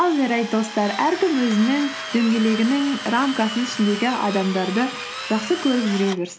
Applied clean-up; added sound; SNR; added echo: none; Drill; 11 dB; none.